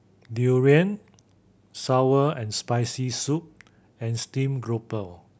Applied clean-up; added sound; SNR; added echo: none; none; none; none.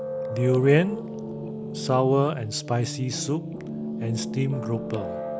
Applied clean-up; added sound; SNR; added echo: none; Piano; 7 dB; none.